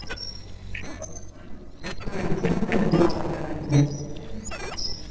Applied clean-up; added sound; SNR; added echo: neural separator model SepFormer DNS4.